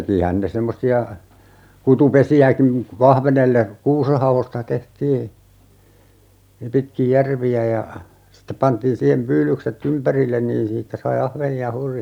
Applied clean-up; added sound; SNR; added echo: none; none; none; none.